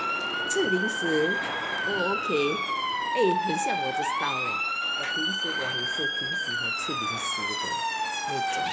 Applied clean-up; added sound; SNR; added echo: none; Motor vehicle (road) / Siren; -4 dB; none.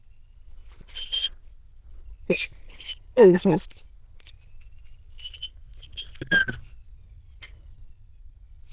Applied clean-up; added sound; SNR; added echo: neural diffusion model UNIVERSE++.